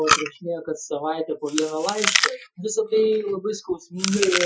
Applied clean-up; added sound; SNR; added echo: classical method Wiener filter.